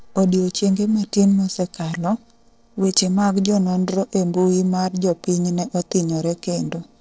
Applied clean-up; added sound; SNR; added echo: neural separator model SepFormer DNS4.